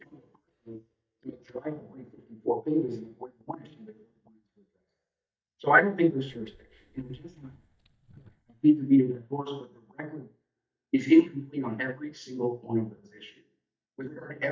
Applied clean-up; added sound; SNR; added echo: neural mask model DeepFilterNet 3.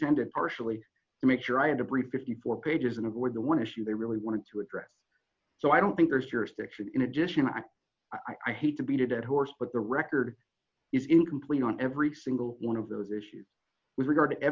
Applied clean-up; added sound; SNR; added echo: none; none; none; none.